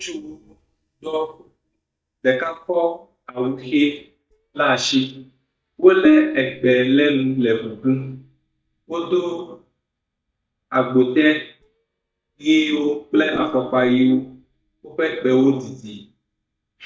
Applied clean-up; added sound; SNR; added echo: neural mask model DeepFilterNet 3.